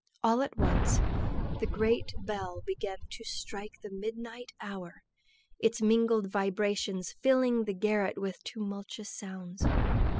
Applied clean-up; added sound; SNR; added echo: classical method spectral subtraction.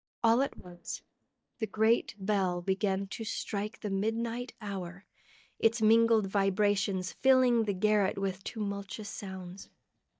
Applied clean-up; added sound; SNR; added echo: neural mask model DeepFilterNet 3.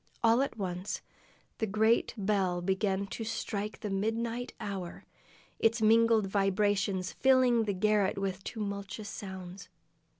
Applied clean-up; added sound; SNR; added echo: none; none; none; none.